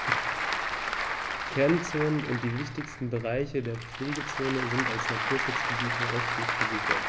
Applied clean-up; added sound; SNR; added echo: none; Applause / Crowd; 0 dB; none.